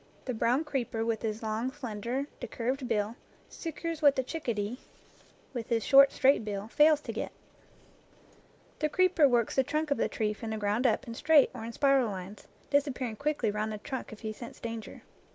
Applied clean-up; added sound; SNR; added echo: none; none; none; none.